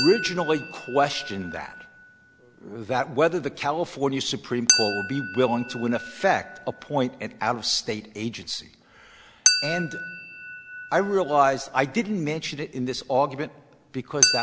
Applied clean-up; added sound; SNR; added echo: none; Chink, clink; 5 dB; none.